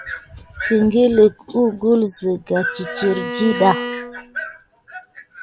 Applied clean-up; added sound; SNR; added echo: none; Bowed string instrument; 10 dB; none.